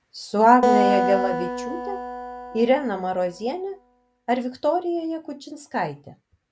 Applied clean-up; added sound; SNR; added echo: none; Acoustic guitar; 2 dB; none.